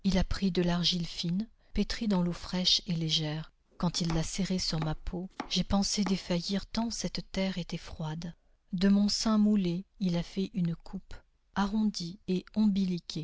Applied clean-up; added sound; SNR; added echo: none; Domestic sounds, home sounds; 17 dB; none.